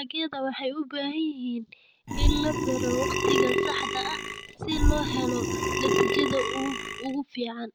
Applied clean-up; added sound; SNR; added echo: none; Burping, eructation; -5 dB; none.